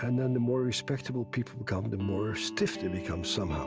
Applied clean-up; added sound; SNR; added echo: none; none; none; none.